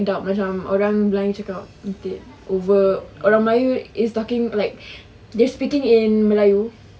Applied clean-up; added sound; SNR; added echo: none; none; none; none.